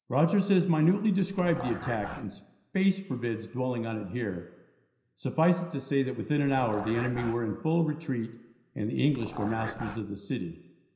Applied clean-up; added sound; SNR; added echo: none; Dog; 12 dB; reverberation time 0.9 s.